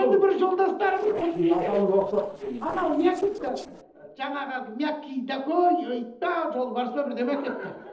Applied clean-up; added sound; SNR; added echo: neural separator model SepFormer DNS4.